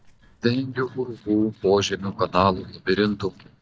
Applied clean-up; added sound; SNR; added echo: neural mask model DeepFilterNet 3.